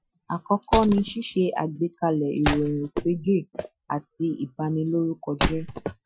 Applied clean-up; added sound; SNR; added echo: classical method Wiener filter.